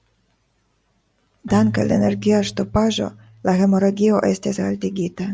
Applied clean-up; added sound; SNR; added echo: none; Keyboard (musical); 16 dB; none.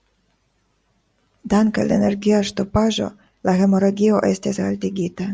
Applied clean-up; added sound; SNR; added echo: none; none; none; none.